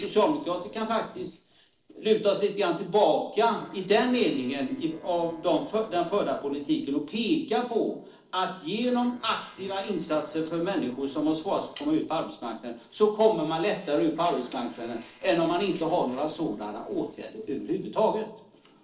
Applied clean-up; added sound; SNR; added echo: neural separator model SepFormer DNS4.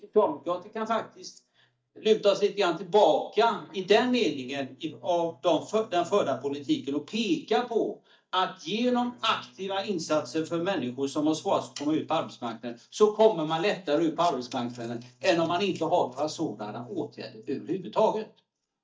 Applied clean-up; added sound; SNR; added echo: neural mask model DeepFilterNet 3.